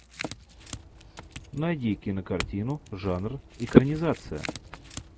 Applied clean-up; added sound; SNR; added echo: none; Chink, clink / Domestic sounds, home sounds; 14 dB; none.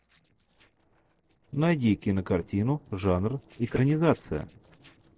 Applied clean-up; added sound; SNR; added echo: neural separator model SepFormer DNS4.